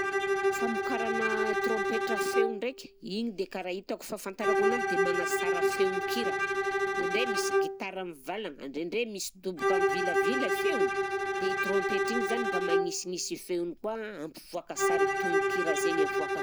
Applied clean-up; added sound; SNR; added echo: none; Bowed string instrument; -5 dB; none.